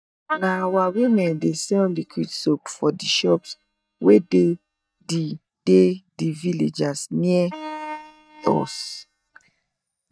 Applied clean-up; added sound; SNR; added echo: neural mask model DeepFilterNet 3.